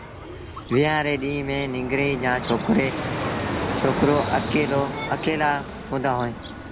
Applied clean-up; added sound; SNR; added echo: none; Fixed-wing aircraft, airplane; 5 dB; none.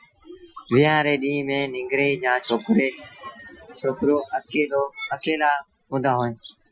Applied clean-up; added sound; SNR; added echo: classical method Wiener filter.